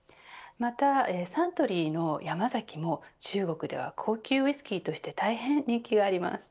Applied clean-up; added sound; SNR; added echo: none; none; none; none.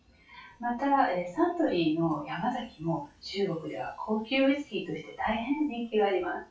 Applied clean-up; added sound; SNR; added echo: classical method WPE with log-MMSE.